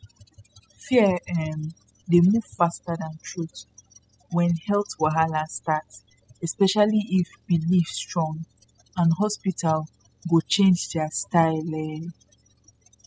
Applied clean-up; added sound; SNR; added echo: classical method spectral subtraction.